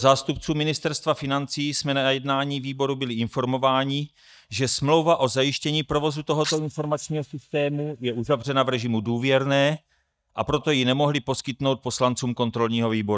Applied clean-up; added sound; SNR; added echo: neural mask model DeepFilterNet 3.